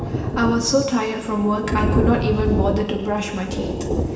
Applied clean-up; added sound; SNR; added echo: none; Thunder; 2 dB; reverberation time 1.2 s.